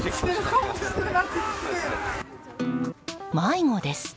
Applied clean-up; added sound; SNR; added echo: none; none; none; none.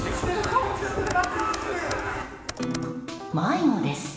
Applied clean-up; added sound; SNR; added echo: none; Computer keyboard; 14 dB; reverberation time 1.4 s.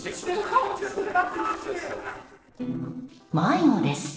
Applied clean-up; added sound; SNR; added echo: neural separator model SepFormer DNS4.